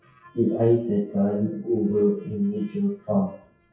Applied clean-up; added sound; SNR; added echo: classical method WPE with log-MMSE.